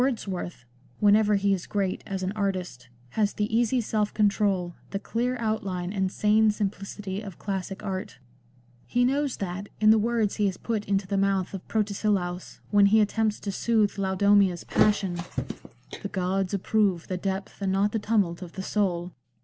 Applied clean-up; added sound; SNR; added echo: none; Thump, thud; 8 dB; none.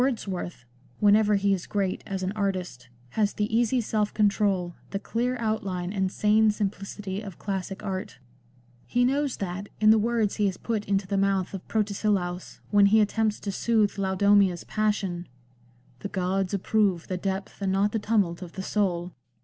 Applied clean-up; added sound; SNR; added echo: none; none; none; none.